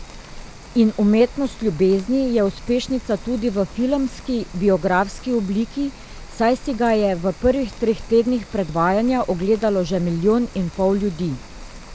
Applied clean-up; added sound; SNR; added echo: none; Rain; 16 dB; none.